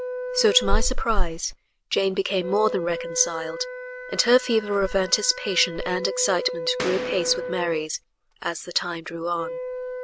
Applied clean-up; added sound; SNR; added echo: none; Boom + Wind instrument, woodwind instrument; 10 dB; none.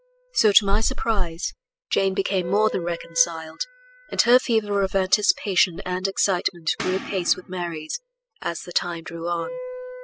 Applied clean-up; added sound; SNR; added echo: classical method spectral subtraction.